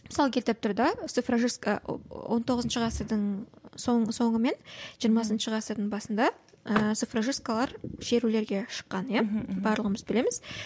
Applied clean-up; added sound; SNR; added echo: none; Vehicle; 10 dB; none.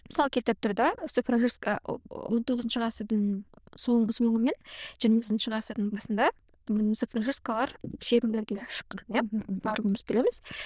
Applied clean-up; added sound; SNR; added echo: neural diffusion model UNIVERSE++.